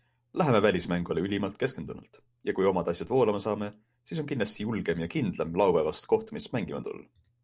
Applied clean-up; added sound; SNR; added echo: none; none; none; none.